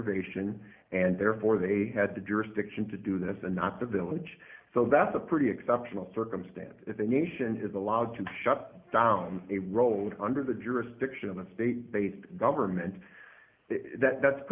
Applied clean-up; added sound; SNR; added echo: none; none; none; none.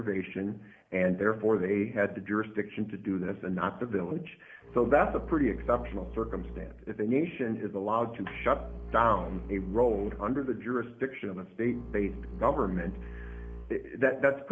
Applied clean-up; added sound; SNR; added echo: none; Bowed string instrument; 12 dB; none.